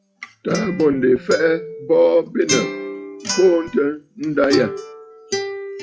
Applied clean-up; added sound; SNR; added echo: classical method WPE with log-MMSE.